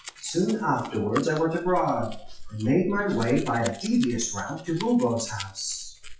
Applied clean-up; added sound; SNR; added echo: classical method WPE with log-MMSE.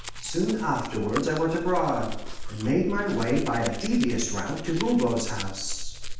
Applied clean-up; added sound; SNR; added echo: none; Domestic sounds, home sounds; 6 dB; reverberation time 0.9 s.